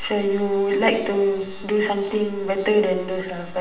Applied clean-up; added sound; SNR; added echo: none; none; none; reverberation time 0.9 s.